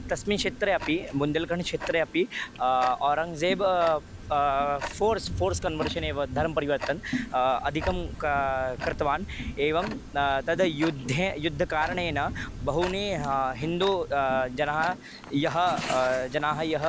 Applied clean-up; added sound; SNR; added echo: none; Thunder + Tick-tock; 10 dB; none.